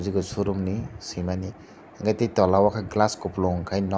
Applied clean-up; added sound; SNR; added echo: none; none; none; none.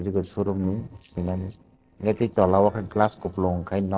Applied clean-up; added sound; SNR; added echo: neural separator model SepFormer DNS4.